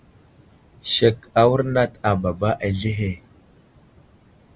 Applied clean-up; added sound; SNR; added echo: none; none; none; none.